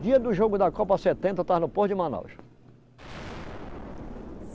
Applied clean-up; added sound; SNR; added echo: none; Explosion; 14 dB; none.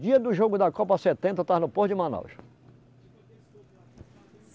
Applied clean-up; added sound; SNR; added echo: none; none; none; none.